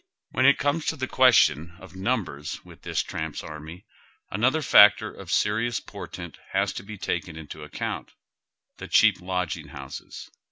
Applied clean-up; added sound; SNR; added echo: none; none; none; none.